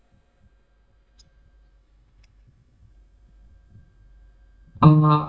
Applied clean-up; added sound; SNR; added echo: neural mask model DeepFilterNet 3.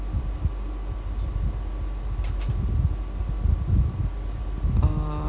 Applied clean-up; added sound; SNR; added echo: none; none; none; none.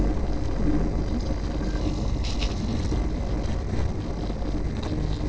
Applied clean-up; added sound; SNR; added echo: neural separator model SepFormer DNS4.